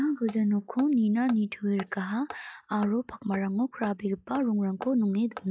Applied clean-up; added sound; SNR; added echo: classical method log-MMSE.